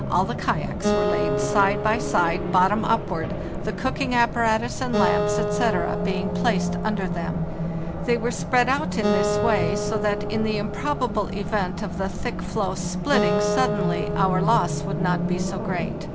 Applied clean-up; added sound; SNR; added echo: none; Race car, auto racing + Acoustic guitar; 0 dB; none.